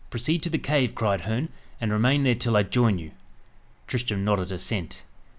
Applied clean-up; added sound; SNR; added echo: none; none; none; none.